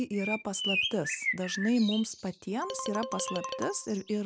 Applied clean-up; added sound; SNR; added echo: none; Bird + Marimba, xylophone; 5 dB; none.